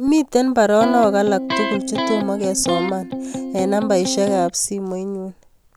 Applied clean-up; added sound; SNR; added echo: none; Electric guitar; 5 dB; none.